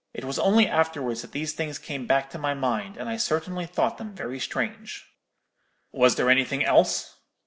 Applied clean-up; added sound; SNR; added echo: none; none; none; none.